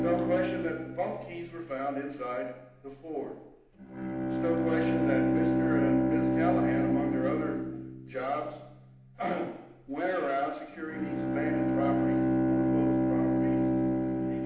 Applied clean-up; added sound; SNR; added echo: none; Bowed string instrument; -5 dB; reverberation time 0.8 s.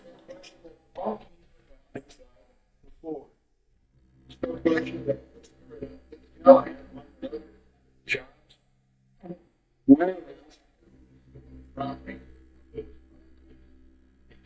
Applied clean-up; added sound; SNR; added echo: neural mask model DeepFilterNet 3.